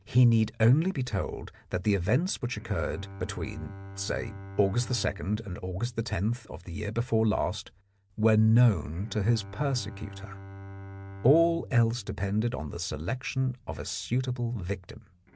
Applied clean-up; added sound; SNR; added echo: none; Bowed string instrument; 17 dB; none.